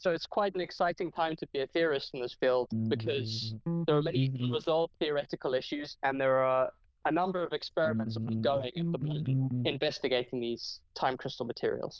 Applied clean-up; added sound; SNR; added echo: neural diffusion model UNIVERSE++.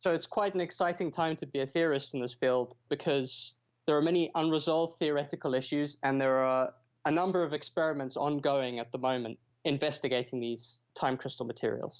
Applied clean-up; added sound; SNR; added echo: none; none; none; none.